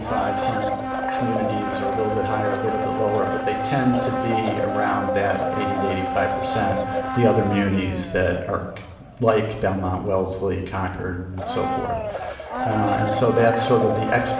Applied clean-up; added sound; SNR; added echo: none; Domestic sounds, home sounds; 3 dB; reverberation time 1.1 s.